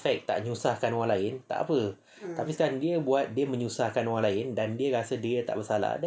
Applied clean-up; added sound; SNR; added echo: none; none; none; none.